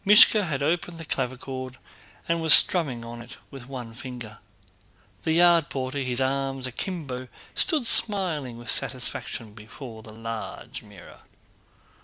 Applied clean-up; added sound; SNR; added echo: none; none; none; none.